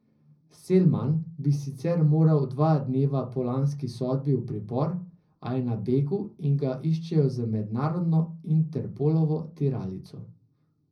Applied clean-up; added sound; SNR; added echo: none; none; none; reverberation time 0.4 s.